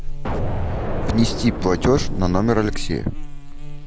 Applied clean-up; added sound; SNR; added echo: none; Explosion + Buzz; 1 dB; none.